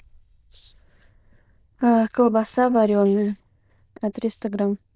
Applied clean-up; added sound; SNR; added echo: neural diffusion model UNIVERSE++.